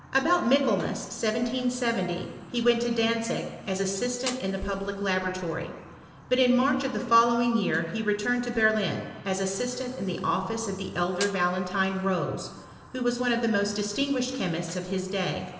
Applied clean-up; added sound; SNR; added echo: none; Fire; 19 dB; reverberation time 1.4 s.